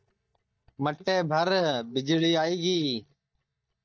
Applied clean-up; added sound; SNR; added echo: neural mask model DeepFilterNet 3.